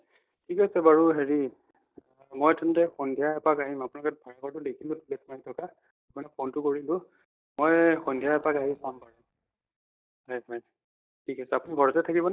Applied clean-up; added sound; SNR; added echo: neural mask model DeepFilterNet 3.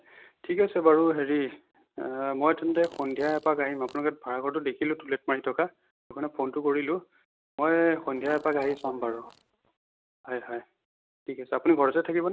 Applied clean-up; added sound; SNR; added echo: neural mask model RNNoise.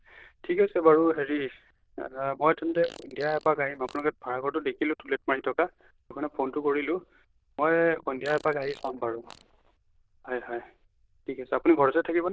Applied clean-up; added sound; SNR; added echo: neural diffusion model UNIVERSE++.